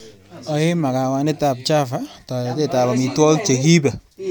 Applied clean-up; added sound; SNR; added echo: none; none; none; none.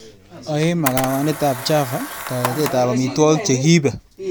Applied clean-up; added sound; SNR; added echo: none; Camera; 12 dB; none.